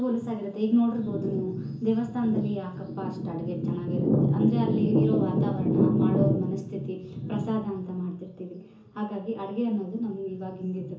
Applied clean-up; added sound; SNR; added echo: none; none; none; reverberation time 0.7 s.